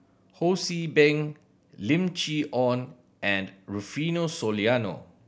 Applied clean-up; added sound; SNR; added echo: none; none; none; none.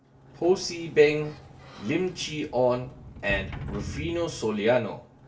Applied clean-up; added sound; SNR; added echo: none; Sliding door; 14 dB; reverberation time 0.2 s.